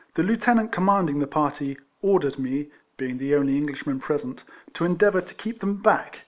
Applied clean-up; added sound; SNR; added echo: none; none; none; none.